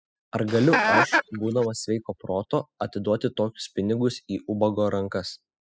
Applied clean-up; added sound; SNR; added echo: classical method spectral subtraction.